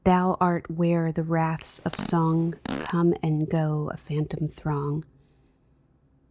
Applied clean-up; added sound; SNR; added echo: none; Fart; 13 dB; none.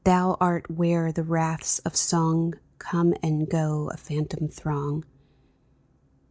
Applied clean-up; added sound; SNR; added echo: none; none; none; none.